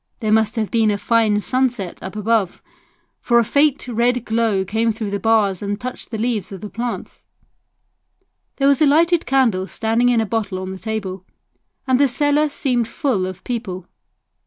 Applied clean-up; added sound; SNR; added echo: none; none; none; none.